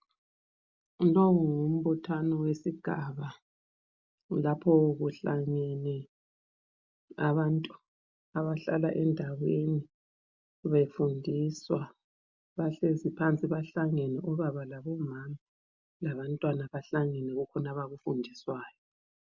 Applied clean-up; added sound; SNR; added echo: none; none; none; none.